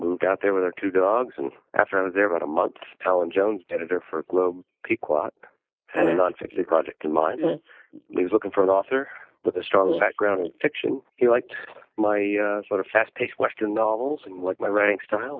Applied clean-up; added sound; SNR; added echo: neural mask model Resemble Enhance denoiser.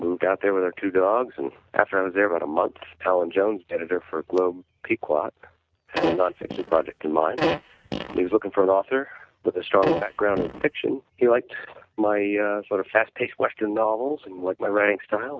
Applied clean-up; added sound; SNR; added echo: neural mask model RNNoise.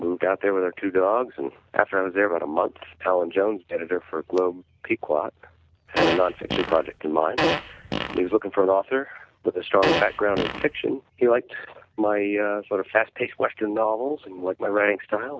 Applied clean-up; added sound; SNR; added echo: none; Fart; 2 dB; none.